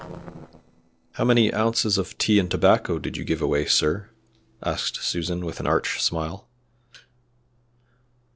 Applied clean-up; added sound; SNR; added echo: neural separator model SepFormer DNS4.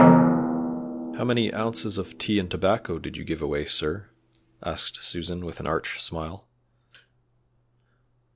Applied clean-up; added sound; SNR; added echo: none; Drum; -2 dB; none.